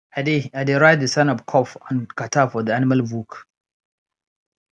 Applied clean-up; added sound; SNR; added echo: none; none; none; none.